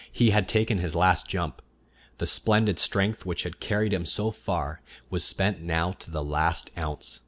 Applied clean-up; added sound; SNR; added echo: none; none; none; none.